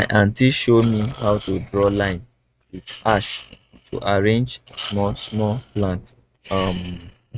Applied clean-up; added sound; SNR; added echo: neural mask model RNNoise.